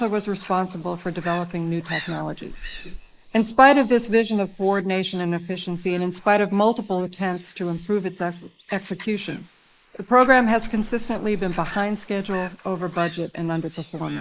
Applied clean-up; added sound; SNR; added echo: neural mask model Resemble Enhance denoiser.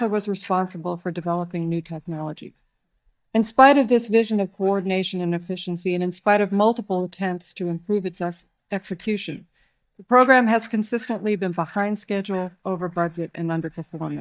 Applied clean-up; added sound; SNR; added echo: neural mask model DeepFilterNet 3.